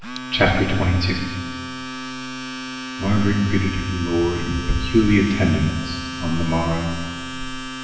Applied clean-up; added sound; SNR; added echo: none; Domestic sounds, home sounds; 9 dB; reverberation time 1.2 s.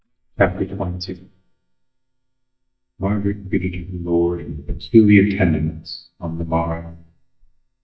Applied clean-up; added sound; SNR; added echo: neural mask model DeepFilterNet 3.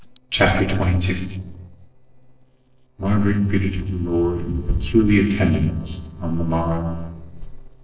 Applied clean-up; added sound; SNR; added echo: neural separator model SepFormer DNS4.